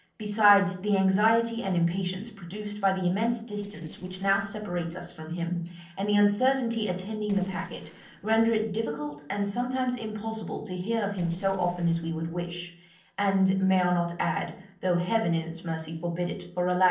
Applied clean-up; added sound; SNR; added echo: neural separator model SepFormer DNS4.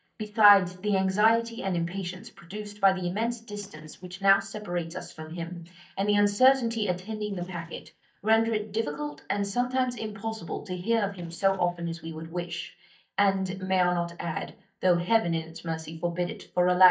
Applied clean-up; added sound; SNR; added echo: neural mask model DeepFilterNet 3.